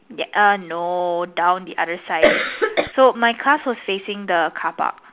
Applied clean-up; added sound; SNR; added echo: none; Cough; -2 dB; none.